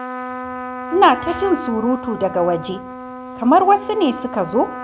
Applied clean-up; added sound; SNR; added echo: none; Trumpet; 11 dB; none.